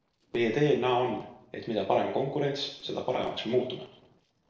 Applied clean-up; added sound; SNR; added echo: neural separator model SepFormer DNS4.